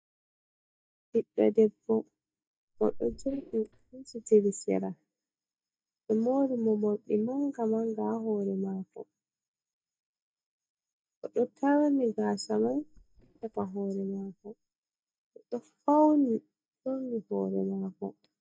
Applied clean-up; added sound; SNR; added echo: neural mask model DeepFilterNet 3.